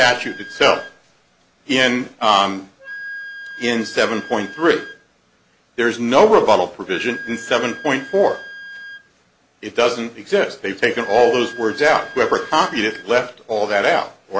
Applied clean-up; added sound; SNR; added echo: none; Wind instrument, woodwind instrument; 17 dB; none.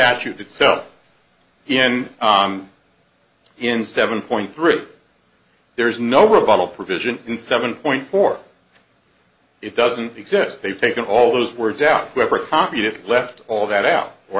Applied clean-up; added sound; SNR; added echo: none; none; none; none.